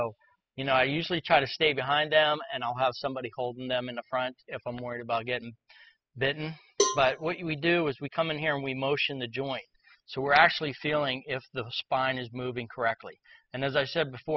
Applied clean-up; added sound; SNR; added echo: classical method spectral subtraction.